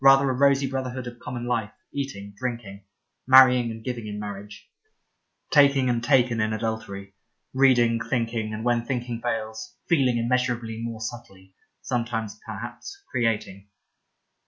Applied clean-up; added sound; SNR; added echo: none; none; none; none.